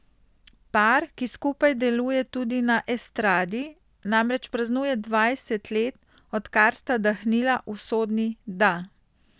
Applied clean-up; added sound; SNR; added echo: none; none; none; none.